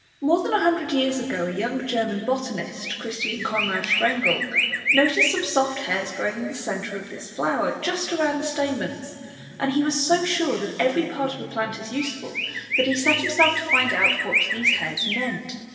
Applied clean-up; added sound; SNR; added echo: none; Chirp, tweet; 3 dB; reverberation time 2.4 s.